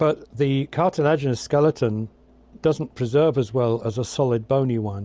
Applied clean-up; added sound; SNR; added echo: none; none; none; none.